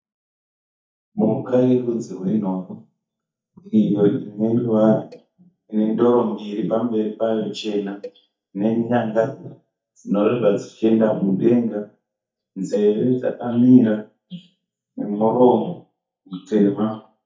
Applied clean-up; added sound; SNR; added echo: neural mask model DeepFilterNet 3.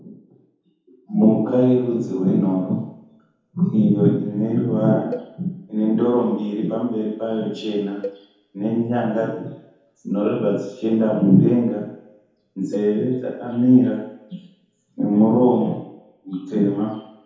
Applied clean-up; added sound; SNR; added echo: none; Cowbell; 18 dB; reverberation time 0.8 s.